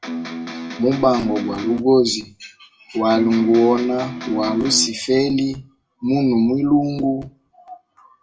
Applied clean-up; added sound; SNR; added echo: none; Electric guitar; 9 dB; reverberation time 0.2 s.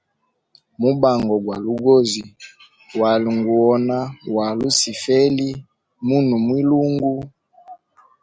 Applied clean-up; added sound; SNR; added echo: none; none; none; none.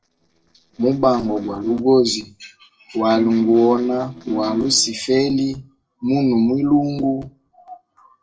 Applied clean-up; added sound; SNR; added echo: neural separator model SepFormer DNS4.